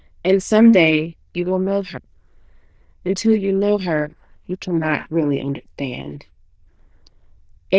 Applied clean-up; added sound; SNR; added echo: neural diffusion model UNIVERSE++.